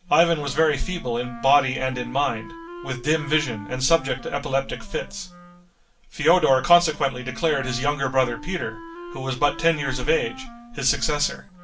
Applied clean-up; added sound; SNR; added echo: none; Wind instrument, woodwind instrument; 17 dB; reverberation time 0.2 s.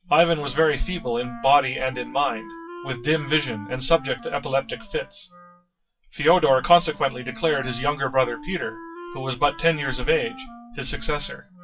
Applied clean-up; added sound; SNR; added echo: classical method WPE with log-MMSE.